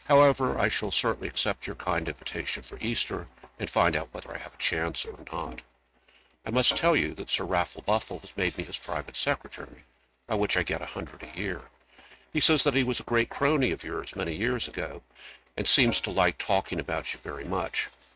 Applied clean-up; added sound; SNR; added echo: neural mask model RNNoise.